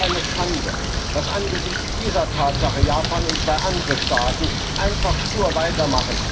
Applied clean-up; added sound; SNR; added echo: none; Bird; -2 dB; reverberation time 0.2 s.